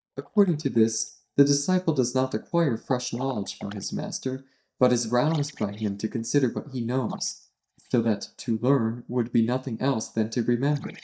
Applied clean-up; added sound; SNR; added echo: neural mask model DeepFilterNet 3.